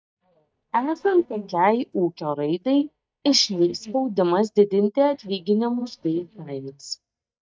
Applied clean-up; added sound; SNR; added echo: neural mask model DeepFilterNet 3.